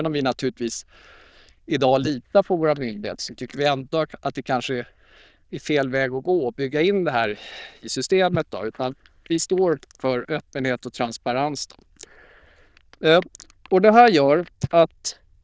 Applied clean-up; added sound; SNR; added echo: neural diffusion model UNIVERSE++.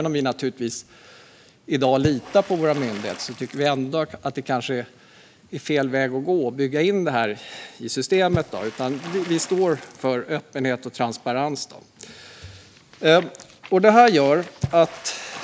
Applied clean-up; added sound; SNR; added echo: none; Water / Splash, splatter; 17 dB; none.